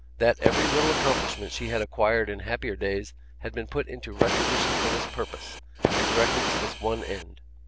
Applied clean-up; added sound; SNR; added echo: none; Fire; -2 dB; none.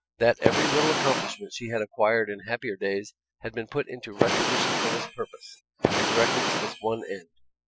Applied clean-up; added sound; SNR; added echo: classical method Wiener filter.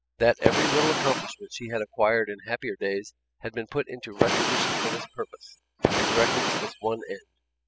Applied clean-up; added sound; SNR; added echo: classical method spectral subtraction.